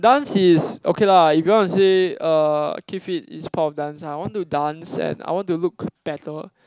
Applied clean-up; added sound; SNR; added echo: none; none; none; none.